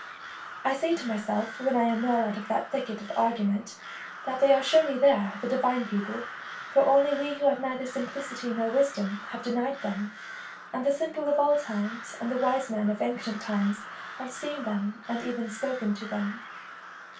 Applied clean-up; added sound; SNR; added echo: none; Crow; 14 dB; reverberation time 0.2 s.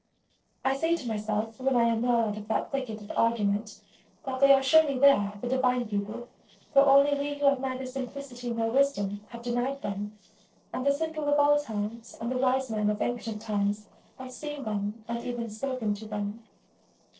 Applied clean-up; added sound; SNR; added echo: neural separator model SepFormer DNS4.